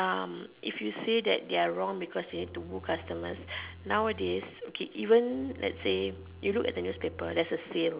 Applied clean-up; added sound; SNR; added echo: none; Bowed string instrument; 17 dB; none.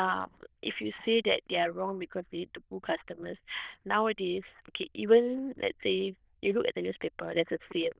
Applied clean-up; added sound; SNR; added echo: neural diffusion model UNIVERSE++.